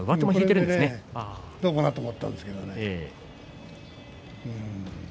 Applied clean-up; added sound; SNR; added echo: none; none; none; none.